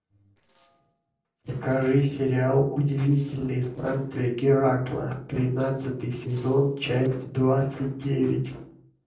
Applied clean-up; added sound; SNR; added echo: neural separator model SepFormer DNS4.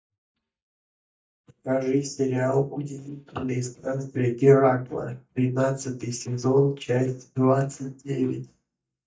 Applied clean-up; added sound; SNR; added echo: neural mask model DeepFilterNet 3.